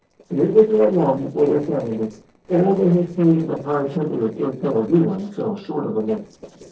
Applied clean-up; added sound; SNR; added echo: neural separator model SepFormer DNS4.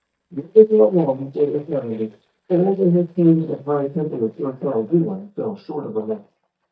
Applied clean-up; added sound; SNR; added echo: neural mask model DeepFilterNet 3.